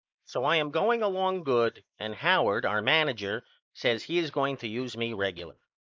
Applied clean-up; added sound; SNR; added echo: neural mask model Resemble Enhance denoiser.